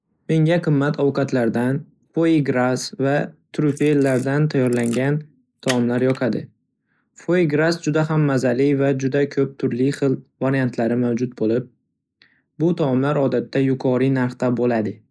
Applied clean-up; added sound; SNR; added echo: neural mask model Resemble Enhance denoiser.